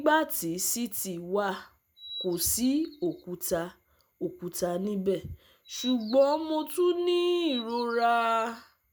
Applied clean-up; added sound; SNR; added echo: none; Bird vocalization, bird call, bird song; 15 dB; none.